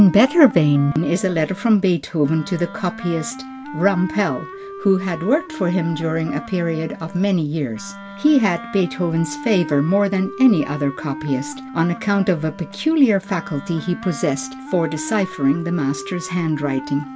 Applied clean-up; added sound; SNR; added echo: none; Wind instrument, woodwind instrument; 14 dB; none.